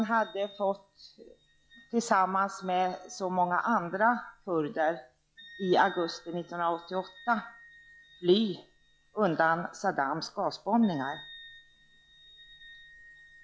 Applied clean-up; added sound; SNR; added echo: classical method log-MMSE.